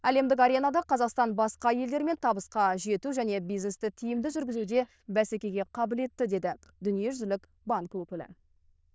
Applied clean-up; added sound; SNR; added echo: neural diffusion model UNIVERSE++.